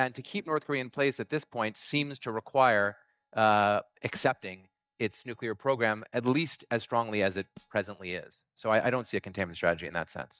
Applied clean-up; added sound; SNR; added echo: neural mask model DeepFilterNet 3.